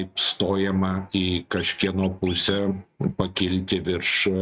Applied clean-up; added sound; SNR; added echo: neural mask model RNNoise.